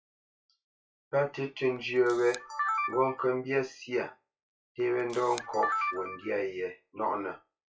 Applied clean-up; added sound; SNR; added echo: classical method WPE with log-MMSE.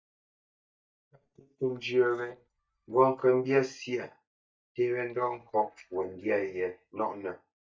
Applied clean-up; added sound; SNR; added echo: neural mask model DeepFilterNet 3.